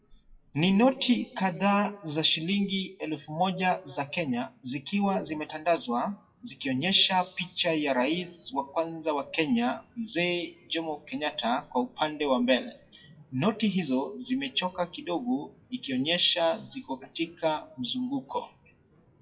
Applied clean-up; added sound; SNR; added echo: classical method WPE with log-MMSE.